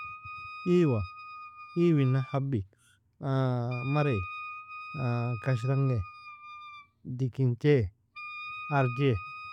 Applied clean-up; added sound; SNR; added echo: none; Wind instrument, woodwind instrument; 14 dB; none.